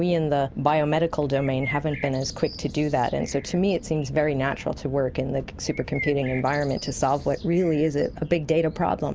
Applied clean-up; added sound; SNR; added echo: none; Bird; 17 dB; none.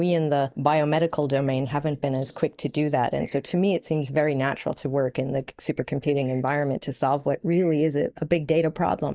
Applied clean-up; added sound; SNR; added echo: neural mask model DeepFilterNet 3.